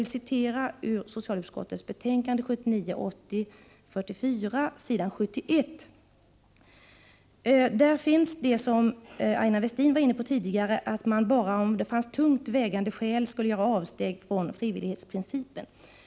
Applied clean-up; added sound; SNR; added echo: none; none; none; none.